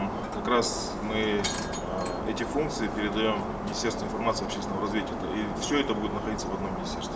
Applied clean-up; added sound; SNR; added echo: none; Shatter; 2 dB; reverberation time 2.0 s.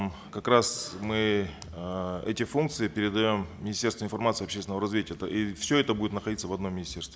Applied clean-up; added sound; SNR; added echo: none; none; none; none.